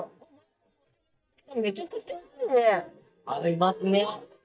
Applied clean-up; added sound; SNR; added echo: neural mask model DeepFilterNet 3.